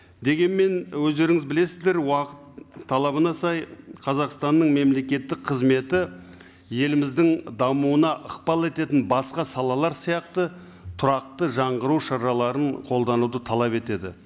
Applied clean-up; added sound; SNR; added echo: none; none; none; none.